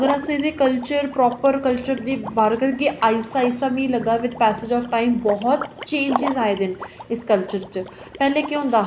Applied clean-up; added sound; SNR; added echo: none; Liquid; 13 dB; none.